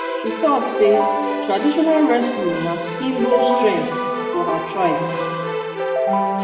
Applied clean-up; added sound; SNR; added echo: none; Keyboard (musical); 2 dB; reverberation time 1.6 s.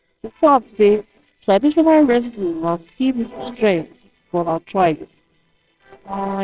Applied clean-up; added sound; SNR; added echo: neural separator model SepFormer WHAMR!.